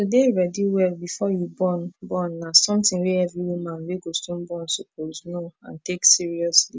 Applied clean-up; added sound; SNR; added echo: none; none; none; none.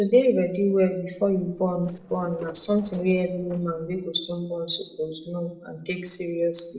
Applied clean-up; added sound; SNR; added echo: neural separator model SepFormer DNS4.